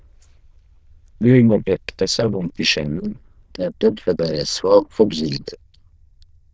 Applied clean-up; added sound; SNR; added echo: neural diffusion model UNIVERSE++.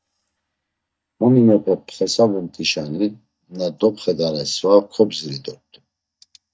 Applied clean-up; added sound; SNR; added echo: neural mask model DeepFilterNet 3.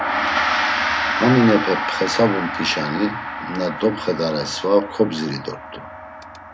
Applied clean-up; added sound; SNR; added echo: none; Gong; 3 dB; none.